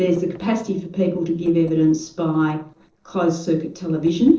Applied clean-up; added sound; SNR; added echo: neural separator model SepFormer DNS4.